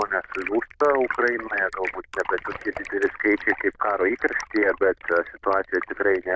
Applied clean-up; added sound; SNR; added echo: neural diffusion model UNIVERSE++.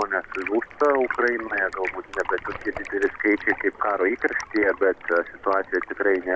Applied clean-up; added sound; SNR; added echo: none; Stream; 12 dB; none.